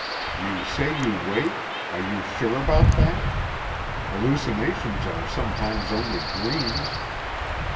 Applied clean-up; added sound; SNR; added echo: none; Stream / Chirp, tweet / Wind; -3 dB; reverberation time 1.8 s.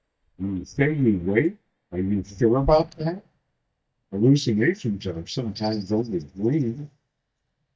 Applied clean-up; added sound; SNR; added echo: neural mask model DeepFilterNet 3.